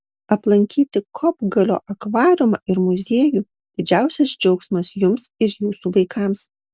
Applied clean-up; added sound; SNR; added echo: none; none; none; none.